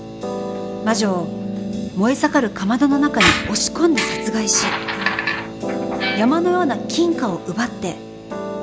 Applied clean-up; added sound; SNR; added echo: none; Squeak; 3 dB; none.